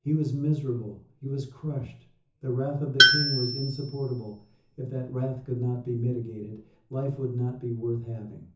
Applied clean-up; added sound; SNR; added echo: none; Tools; -4 dB; reverberation time 0.6 s.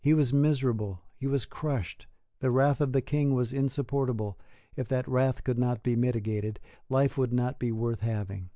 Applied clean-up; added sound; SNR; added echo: none; none; none; none.